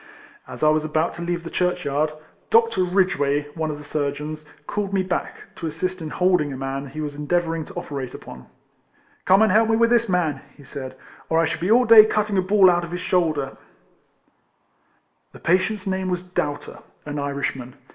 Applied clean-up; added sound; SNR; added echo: none; none; none; reverberation time 0.8 s.